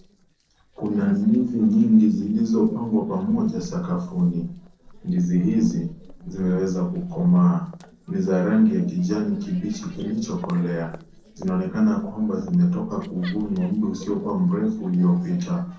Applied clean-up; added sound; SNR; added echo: neural separator model SepFormer DNS4.